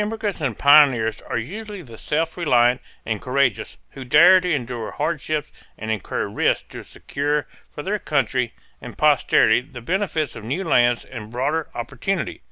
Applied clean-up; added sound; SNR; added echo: none; none; none; none.